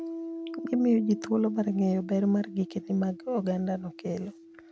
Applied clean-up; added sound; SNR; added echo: none; Piano; 13 dB; none.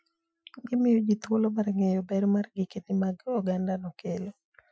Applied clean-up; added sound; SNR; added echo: classical method Wiener filter.